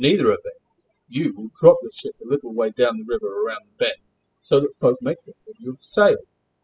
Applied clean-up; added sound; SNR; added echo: classical method spectral subtraction.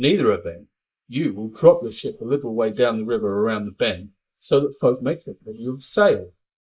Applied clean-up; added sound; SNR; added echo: neural mask model Resemble Enhance denoiser.